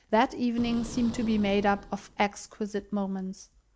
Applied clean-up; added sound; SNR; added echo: none; Boom; 14 dB; none.